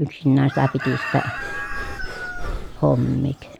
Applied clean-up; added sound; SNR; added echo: none; Breathing + Chicken, rooster; 7 dB; none.